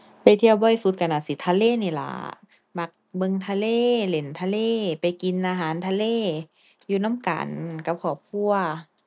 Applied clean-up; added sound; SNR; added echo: none; none; none; none.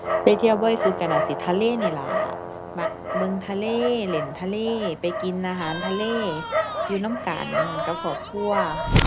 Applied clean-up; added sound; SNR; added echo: none; Dog; 2 dB; none.